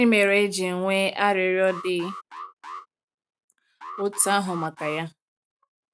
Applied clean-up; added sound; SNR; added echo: neural mask model RNNoise.